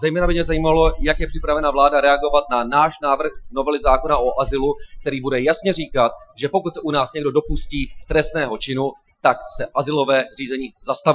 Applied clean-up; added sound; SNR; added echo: classical method Wiener filter.